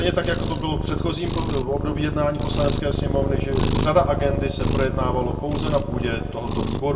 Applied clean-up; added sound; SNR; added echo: none; Cat; -1 dB; reverberation time 0.2 s.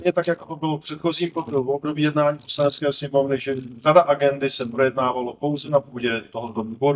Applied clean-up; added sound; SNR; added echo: neural mask model DeepFilterNet 3.